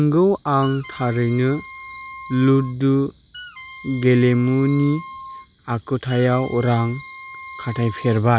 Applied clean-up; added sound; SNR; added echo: none; Wind instrument, woodwind instrument; 18 dB; none.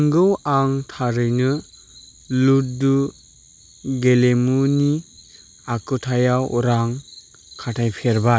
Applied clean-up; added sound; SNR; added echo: none; none; none; none.